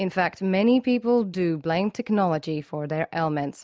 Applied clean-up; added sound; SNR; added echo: none; none; none; none.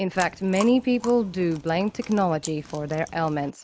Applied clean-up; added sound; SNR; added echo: none; Chewing, mastication; 17 dB; none.